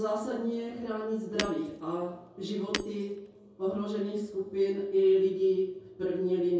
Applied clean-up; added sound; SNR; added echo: none; Shatter; 12 dB; reverberation time 0.6 s.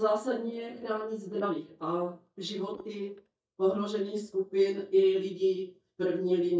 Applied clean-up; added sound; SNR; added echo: neural mask model DeepFilterNet 3.